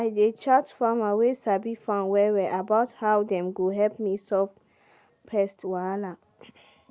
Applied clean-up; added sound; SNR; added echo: none; none; none; none.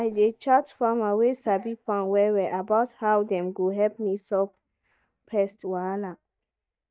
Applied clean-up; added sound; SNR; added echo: neural mask model DeepFilterNet 3.